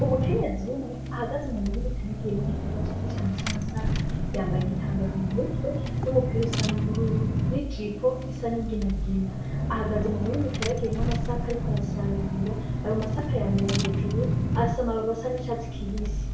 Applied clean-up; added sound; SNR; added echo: none; Engine / Car; -2 dB; reverberation time 0.6 s.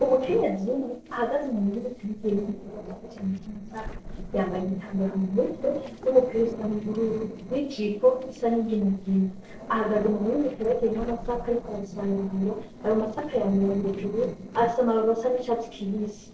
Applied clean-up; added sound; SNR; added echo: neural separator model SepFormer DNS4.